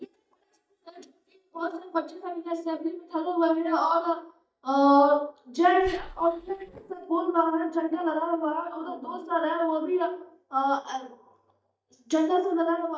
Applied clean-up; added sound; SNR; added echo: neural mask model DeepFilterNet 3.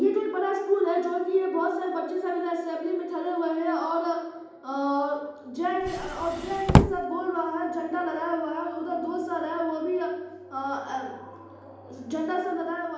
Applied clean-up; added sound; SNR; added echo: none; Drawer open or close; -5 dB; reverberation time 1.0 s.